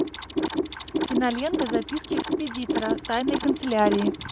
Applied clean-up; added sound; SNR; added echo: none; Mechanisms; 0 dB; none.